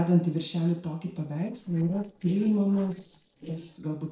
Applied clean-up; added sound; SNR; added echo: neural separator model SepFormer DNS4.